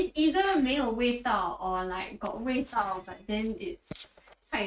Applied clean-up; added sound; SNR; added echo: neural mask model RNNoise.